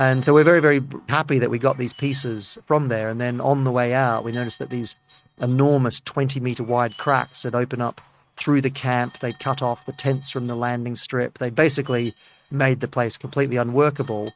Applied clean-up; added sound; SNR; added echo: neural mask model RNNoise.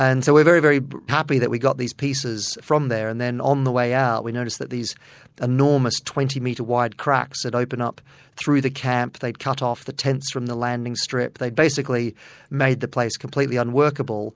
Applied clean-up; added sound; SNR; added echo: none; none; none; none.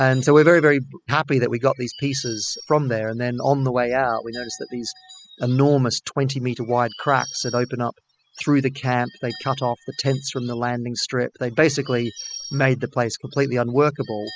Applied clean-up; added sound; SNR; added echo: classical method spectral subtraction.